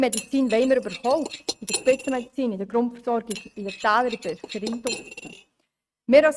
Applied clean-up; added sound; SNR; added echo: neural mask model RNNoise.